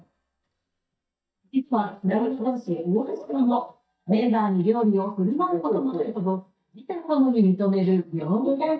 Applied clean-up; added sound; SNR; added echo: neural mask model DeepFilterNet 3.